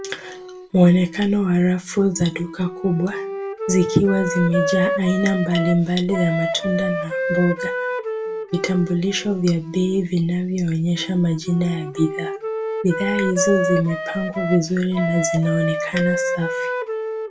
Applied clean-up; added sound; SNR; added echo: none; Wind instrument, woodwind instrument; 6 dB; reverberation time 0.2 s.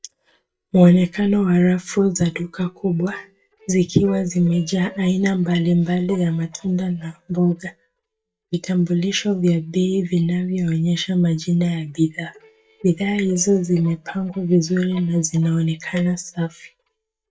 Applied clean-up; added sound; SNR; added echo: neural mask model DeepFilterNet 3.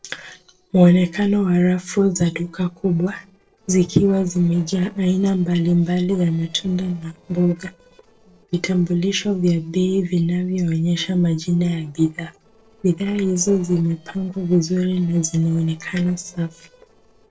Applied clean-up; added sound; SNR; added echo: neural separator model SepFormer DNS4.